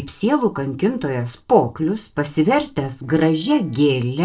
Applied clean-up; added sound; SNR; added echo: neural separator model SepFormer DNS4.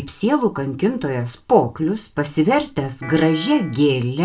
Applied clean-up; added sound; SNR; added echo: none; Piano; 16 dB; reverberation time 0.2 s.